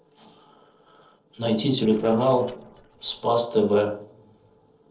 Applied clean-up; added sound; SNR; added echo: neural separator model SepFormer DNS4.